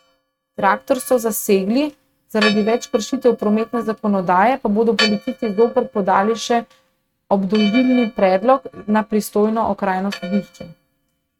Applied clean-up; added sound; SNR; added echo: neural mask model RNNoise.